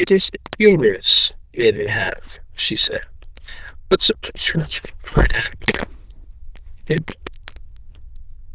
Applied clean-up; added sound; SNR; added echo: neural diffusion model UNIVERSE++.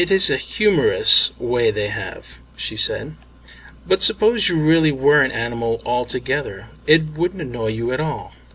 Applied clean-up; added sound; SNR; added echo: none; none; none; none.